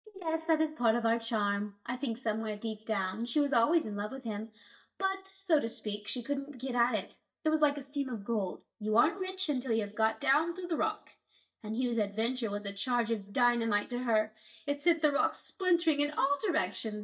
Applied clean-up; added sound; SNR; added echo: neural mask model DeepFilterNet 3.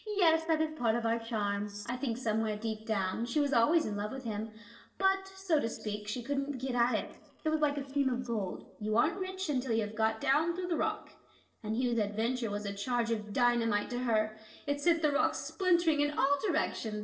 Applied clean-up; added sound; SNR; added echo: neural separator model SepFormer DNS4.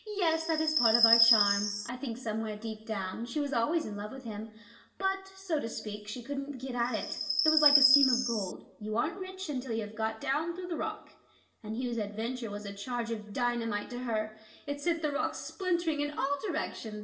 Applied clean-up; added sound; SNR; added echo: none; Chirp, tweet; -4 dB; reverberation time 0.6 s.